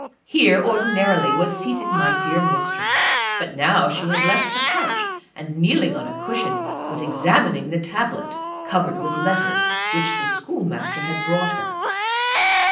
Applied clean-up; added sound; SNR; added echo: none; Cat; 0 dB; reverberation time 0.6 s.